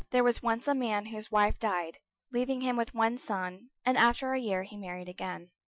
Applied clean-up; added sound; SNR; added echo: classical method Wiener filter.